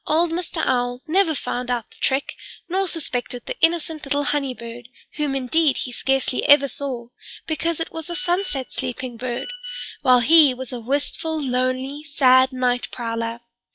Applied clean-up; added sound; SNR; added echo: classical method log-MMSE.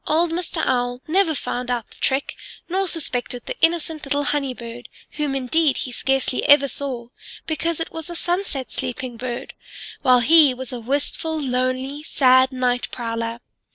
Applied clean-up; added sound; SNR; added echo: neural mask model Resemble Enhance denoiser.